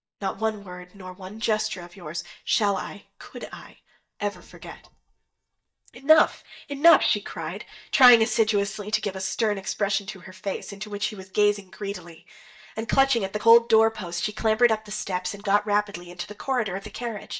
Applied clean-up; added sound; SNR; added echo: neural mask model DeepFilterNet 3.